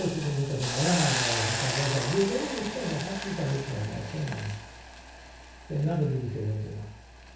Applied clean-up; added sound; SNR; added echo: none; Hiss; 5 dB; reverberation time 0.6 s.